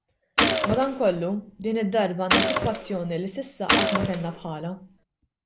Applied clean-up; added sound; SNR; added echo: none; Gunshot, gunfire; -1 dB; none.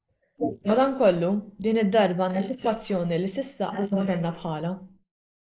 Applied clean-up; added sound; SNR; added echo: neural mask model Resemble Enhance denoiser.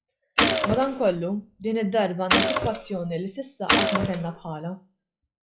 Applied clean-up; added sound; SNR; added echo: classical method log-MMSE.